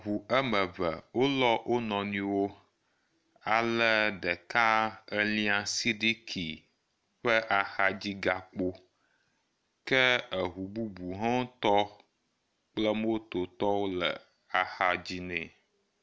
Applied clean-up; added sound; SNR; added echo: none; none; none; none.